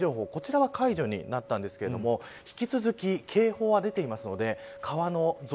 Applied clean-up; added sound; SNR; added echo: none; Acoustic guitar; 19 dB; none.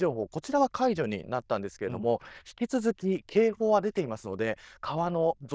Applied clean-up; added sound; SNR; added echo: neural diffusion model UNIVERSE++.